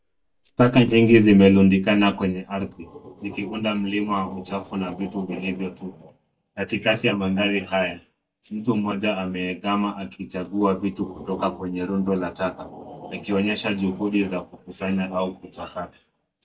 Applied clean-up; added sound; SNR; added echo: neural mask model DeepFilterNet 3.